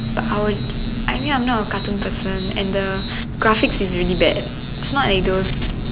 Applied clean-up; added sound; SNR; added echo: none; Engine; 3 dB; none.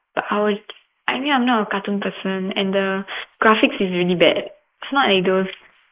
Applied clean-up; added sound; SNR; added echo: neural mask model Resemble Enhance denoiser.